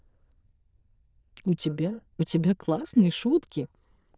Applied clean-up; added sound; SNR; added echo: neural diffusion model UNIVERSE++.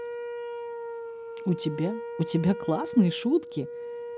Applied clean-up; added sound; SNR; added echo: none; Wind instrument, woodwind instrument; 8 dB; none.